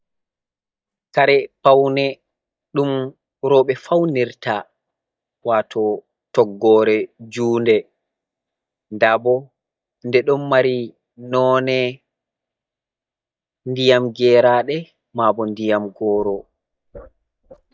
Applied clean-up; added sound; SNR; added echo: neural mask model DeepFilterNet 3.